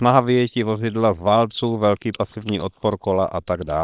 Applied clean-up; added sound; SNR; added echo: neural separator model SepFormer WHAM!.